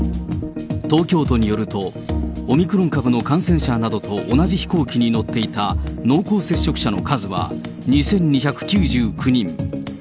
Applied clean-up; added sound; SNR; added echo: none; none; none; none.